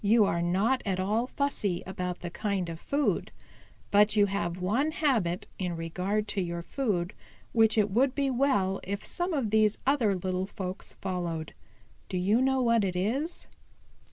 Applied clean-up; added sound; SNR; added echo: none; none; none; none.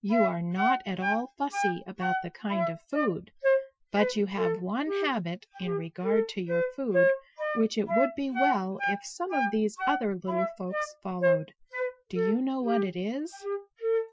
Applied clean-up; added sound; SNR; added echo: classical method Wiener filter.